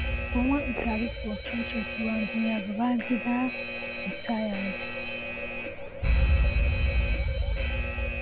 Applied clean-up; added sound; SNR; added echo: none; Alarm; -4 dB; none.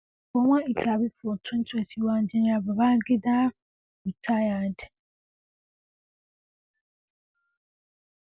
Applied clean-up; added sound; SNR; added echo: none; none; none; none.